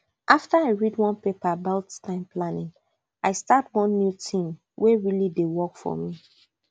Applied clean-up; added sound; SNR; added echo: none; none; none; none.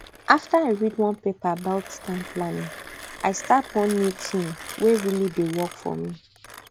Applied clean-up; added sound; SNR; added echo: none; Mechanisms; 16 dB; none.